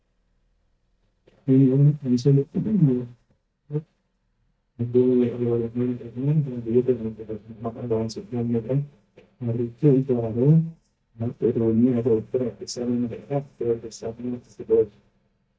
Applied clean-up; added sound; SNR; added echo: neural mask model DeepFilterNet 3.